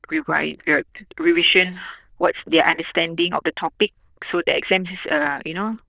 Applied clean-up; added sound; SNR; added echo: neural diffusion model UNIVERSE++.